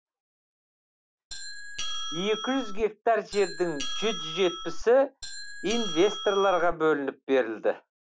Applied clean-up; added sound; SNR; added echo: none; Doorbell; 5 dB; none.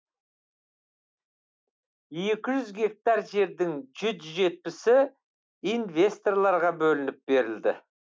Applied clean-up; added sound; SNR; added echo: none; none; none; none.